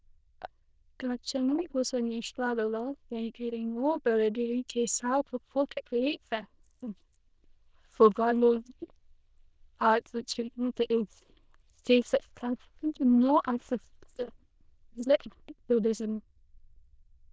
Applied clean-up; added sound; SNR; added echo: neural diffusion model UNIVERSE++.